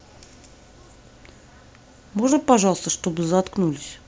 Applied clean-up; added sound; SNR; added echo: none; none; none; none.